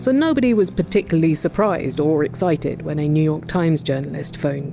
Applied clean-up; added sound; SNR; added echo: none; none; none; none.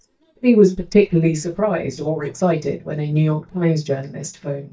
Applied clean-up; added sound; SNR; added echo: neural mask model DeepFilterNet 3.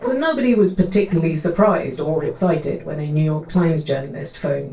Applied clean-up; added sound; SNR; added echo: neural separator model SepFormer DNS4.